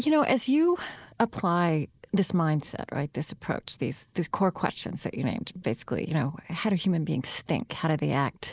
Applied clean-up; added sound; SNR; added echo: neural mask model Resemble Enhance denoiser.